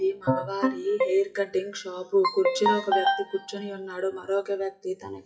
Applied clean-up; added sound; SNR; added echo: classical method WPE with log-MMSE.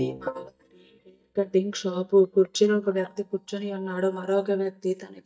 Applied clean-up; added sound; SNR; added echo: neural mask model DeepFilterNet 3.